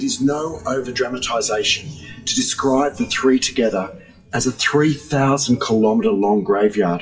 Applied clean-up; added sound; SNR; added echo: classical method WPE with log-MMSE.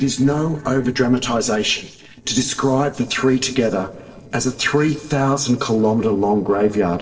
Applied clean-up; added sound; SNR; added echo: neural separator model SepFormer DNS4.